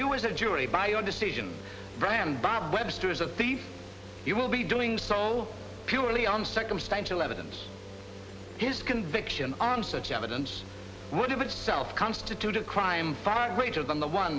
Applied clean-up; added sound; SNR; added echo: none; Musical instrument; 17 dB; none.